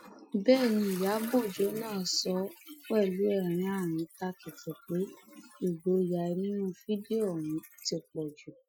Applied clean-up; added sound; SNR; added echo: classical method Wiener filter.